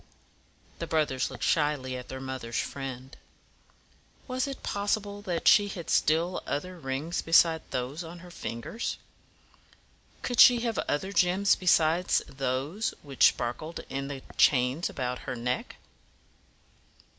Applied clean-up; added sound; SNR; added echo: none; none; none; none.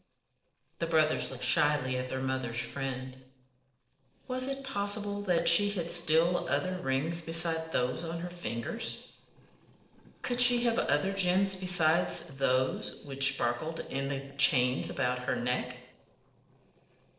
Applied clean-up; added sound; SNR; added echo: neural separator model SepFormer DNS4.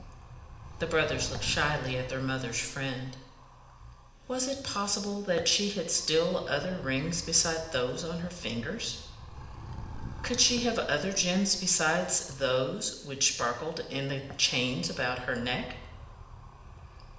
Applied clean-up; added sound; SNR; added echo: none; Animal; 14 dB; reverberation time 0.8 s.